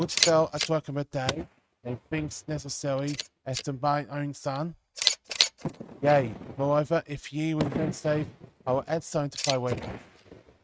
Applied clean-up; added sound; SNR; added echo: neural mask model RNNoise.